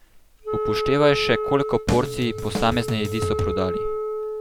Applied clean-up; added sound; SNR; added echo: none; Drum kit + Wind instrument, woodwind instrument; 2 dB; none.